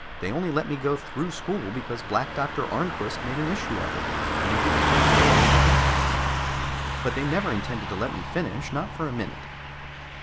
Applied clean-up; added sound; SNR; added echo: none; Car passing by / Truck; -4 dB; none.